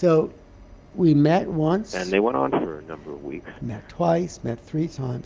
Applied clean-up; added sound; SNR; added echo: none; none; none; none.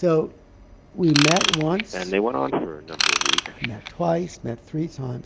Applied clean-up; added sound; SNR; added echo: none; Ratchet, pawl / Tools; 1 dB; none.